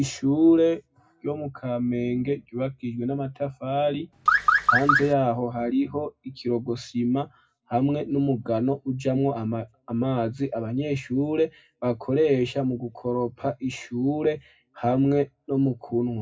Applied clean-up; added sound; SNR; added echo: none; Car; -4 dB; reverberation time 0.2 s.